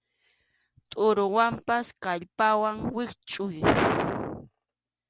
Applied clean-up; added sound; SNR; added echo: none; none; none; none.